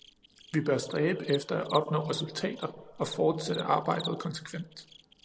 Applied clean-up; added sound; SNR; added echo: none; Cricket; 15 dB; none.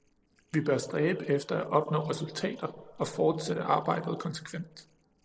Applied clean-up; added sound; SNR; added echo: neural separator model SepFormer DNS4.